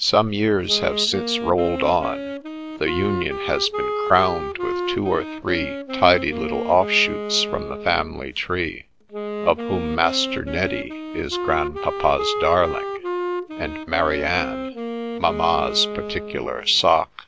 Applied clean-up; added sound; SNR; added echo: none; Wind instrument, woodwind instrument; 6 dB; none.